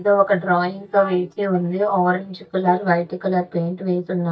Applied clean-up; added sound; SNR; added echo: neural mask model DeepFilterNet 3.